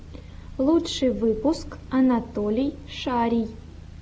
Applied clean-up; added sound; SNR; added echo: none; none; none; none.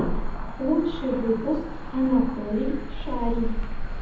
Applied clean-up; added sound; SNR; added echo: none; Cricket / Motor vehicle (road); 2 dB; reverberation time 0.8 s.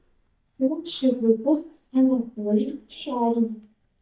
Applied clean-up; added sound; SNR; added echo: neural mask model DeepFilterNet 3.